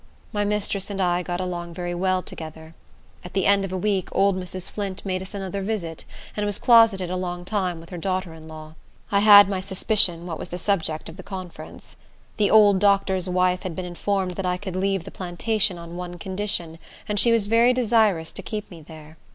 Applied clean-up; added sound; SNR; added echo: none; none; none; none.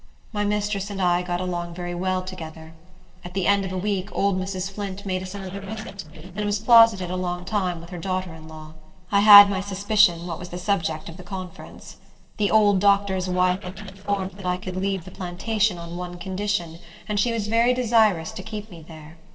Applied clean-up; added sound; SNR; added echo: neural separator model SepFormer DNS4.